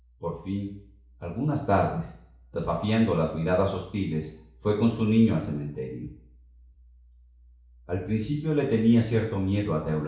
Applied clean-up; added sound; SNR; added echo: none; none; none; reverberation time 0.6 s.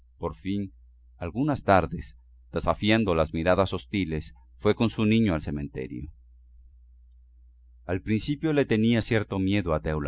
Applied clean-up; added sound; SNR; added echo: none; none; none; none.